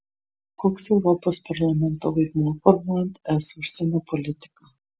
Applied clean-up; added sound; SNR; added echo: none; none; none; none.